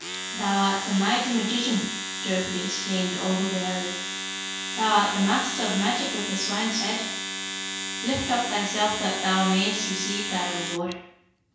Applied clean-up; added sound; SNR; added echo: none; Domestic sounds, home sounds; 4 dB; reverberation time 0.6 s.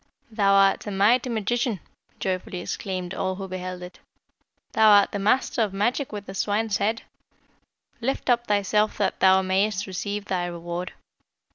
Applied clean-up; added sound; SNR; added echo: none; none; none; none.